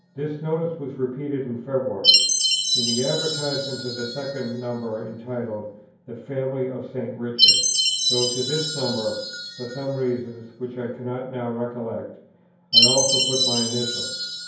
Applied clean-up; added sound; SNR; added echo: none; Chime; -3 dB; reverberation time 0.9 s.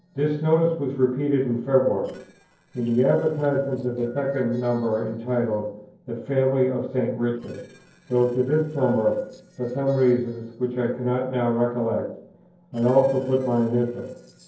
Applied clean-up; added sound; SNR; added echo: neural separator model SepFormer DNS4.